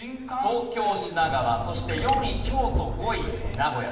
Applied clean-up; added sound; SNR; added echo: none; Trickle, dribble / Chirp, tweet; 2 dB; reverberation time 1.0 s.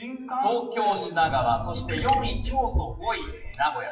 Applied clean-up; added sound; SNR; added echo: classical method WPE with log-MMSE.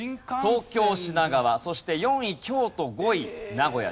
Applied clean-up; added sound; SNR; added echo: none; none; none; none.